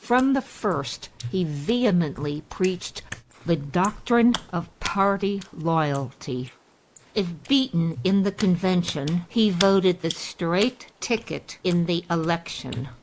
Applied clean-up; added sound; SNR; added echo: neural mask model Resemble Enhance denoiser.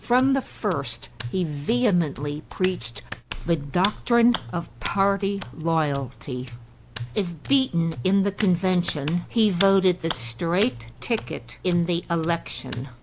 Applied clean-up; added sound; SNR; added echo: none; Hands; 13 dB; none.